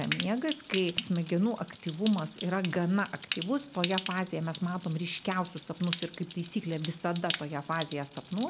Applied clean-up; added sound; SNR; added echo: none; Stream; 8 dB; none.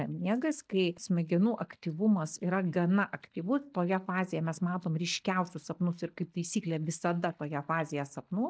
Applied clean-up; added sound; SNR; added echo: neural mask model DeepFilterNet 3.